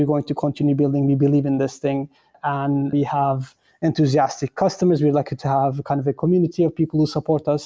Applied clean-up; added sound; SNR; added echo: none; none; none; none.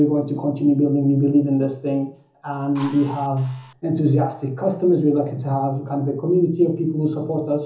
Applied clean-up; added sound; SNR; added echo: none; Drill; 20 dB; reverberation time 0.7 s.